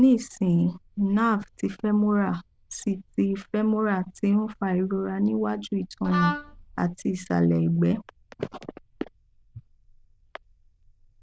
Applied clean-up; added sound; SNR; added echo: neural diffusion model UNIVERSE++.